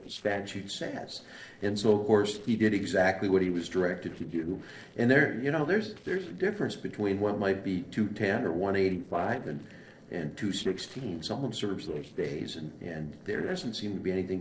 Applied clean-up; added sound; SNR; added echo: neural separator model SepFormer DNS4.